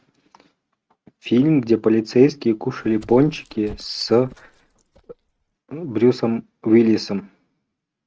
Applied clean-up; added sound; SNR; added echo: neural mask model RNNoise.